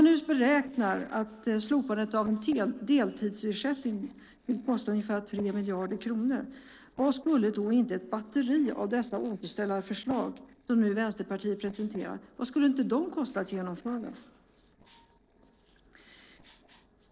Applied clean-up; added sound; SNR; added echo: neural separator model SepFormer DNS4.